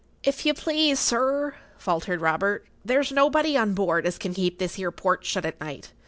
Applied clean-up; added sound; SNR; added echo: none; none; none; none.